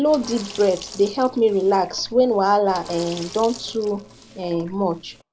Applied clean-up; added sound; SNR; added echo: none; Sink (filling or washing); 18 dB; none.